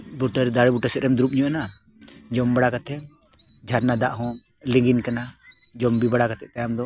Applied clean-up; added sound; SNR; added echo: none; Bird vocalization, bird call, bird song; 16 dB; none.